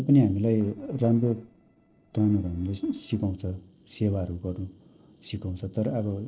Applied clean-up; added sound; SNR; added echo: neural separator model SepFormer DNS4.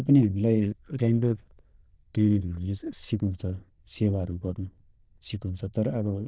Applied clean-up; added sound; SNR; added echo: neural diffusion model UNIVERSE++.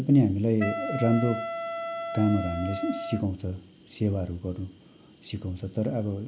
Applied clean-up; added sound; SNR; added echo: none; Wind instrument, woodwind instrument; 6 dB; none.